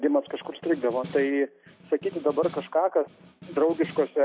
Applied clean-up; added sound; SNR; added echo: none; Snare drum; 18 dB; none.